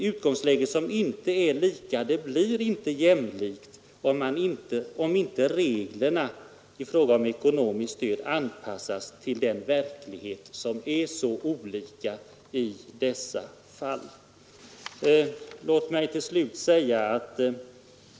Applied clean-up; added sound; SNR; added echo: none; none; none; none.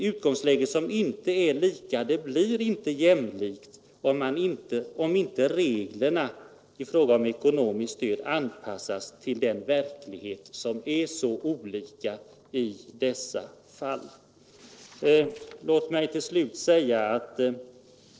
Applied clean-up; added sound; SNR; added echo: neural separator model SepFormer DNS4.